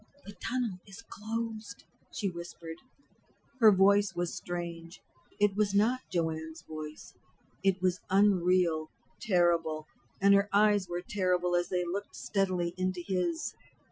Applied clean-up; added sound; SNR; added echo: classical method Wiener filter.